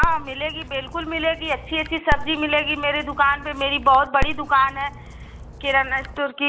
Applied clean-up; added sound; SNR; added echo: none; Dog; 8 dB; none.